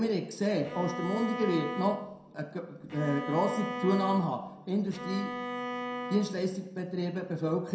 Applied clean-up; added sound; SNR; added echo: none; Bowed string instrument; 6 dB; reverberation time 0.5 s.